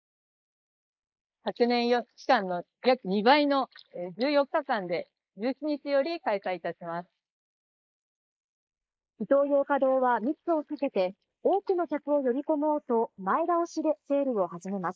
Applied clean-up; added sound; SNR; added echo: neural mask model Resemble Enhance denoiser.